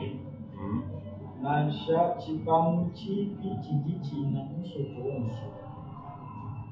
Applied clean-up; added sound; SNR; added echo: none; none; none; reverberation time 0.5 s.